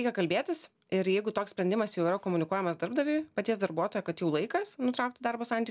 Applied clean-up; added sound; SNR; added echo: none; none; none; none.